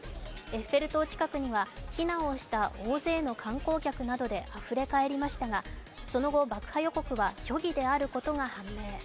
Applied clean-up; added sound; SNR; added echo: none; none; none; none.